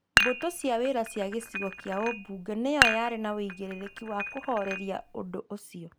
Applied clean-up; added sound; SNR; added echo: none; Dishes, pots, and pans; 0 dB; none.